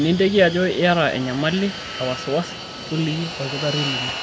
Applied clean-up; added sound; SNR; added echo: none; Fixed-wing aircraft, airplane; 9 dB; none.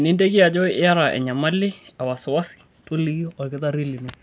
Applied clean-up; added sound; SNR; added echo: none; none; none; none.